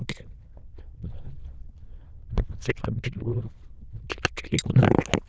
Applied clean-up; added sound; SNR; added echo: neural diffusion model UNIVERSE++.